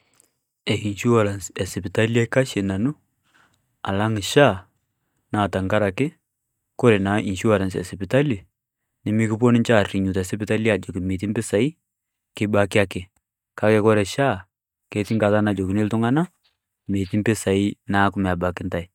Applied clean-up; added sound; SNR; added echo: neural mask model DeepFilterNet 3.